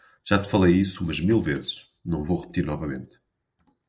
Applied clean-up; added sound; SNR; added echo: neural separator model SepFormer DNS4.